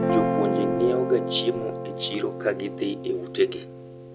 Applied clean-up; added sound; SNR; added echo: none; Guitar; 1 dB; none.